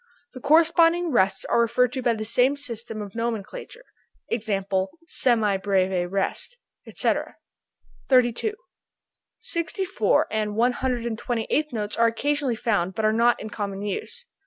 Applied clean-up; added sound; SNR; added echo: none; none; none; none.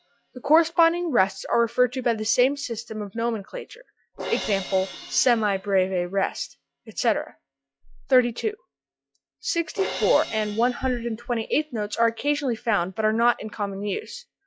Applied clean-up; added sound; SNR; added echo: classical method log-MMSE.